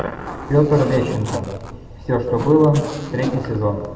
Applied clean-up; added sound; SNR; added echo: none; Zipper (clothing); 13 dB; reverberation time 1.4 s.